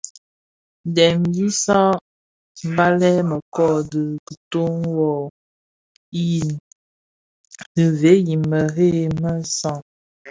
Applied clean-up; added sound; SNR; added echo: none; none; none; none.